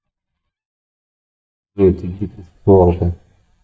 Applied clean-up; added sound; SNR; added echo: neural mask model DeepFilterNet 3.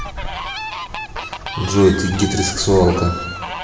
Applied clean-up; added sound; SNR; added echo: none; Fowl; 8 dB; reverberation time 1.0 s.